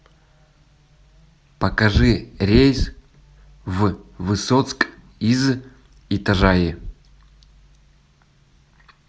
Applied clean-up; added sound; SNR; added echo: none; none; none; none.